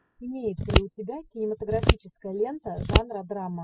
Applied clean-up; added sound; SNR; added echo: classical method spectral subtraction.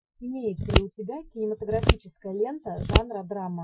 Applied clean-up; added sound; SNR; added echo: classical method Wiener filter.